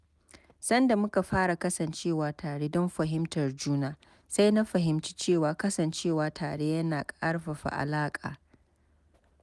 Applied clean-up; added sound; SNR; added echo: none; none; none; none.